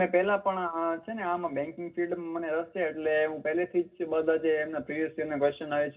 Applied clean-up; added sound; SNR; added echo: none; none; none; reverberation time 0.4 s.